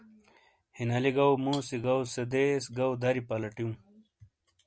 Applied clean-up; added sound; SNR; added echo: none; none; none; none.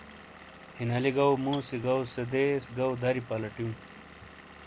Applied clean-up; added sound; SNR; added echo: none; Engine / Vehicle; 18 dB; none.